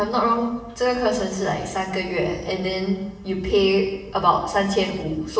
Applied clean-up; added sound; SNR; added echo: none; none; none; reverberation time 1.0 s.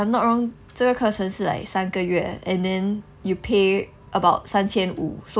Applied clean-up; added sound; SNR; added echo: none; none; none; none.